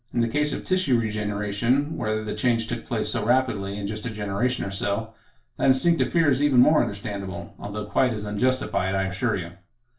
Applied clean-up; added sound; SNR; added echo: none; none; none; reverberation time 0.3 s.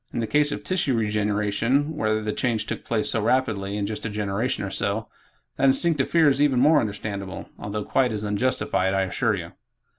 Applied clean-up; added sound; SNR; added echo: none; none; none; none.